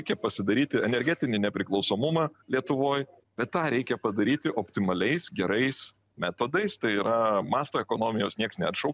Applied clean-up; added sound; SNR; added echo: none; none; none; none.